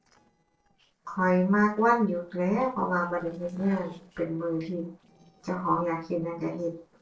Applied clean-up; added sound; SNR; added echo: neural separator model SepFormer DNS4.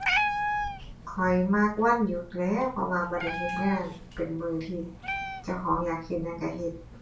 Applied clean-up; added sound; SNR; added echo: none; Meow; 5 dB; reverberation time 0.3 s.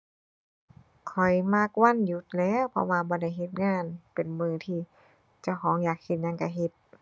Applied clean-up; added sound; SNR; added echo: none; none; none; none.